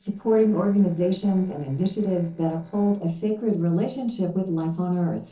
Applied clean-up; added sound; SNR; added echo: neural separator model SepFormer DNS4.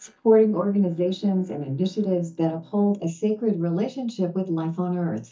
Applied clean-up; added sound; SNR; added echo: neural mask model DeepFilterNet 3.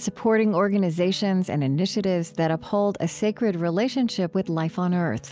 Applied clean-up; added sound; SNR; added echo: none; none; none; none.